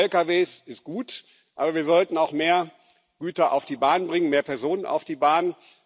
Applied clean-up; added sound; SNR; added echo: none; none; none; none.